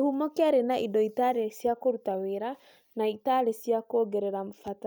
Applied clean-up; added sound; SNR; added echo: none; none; none; none.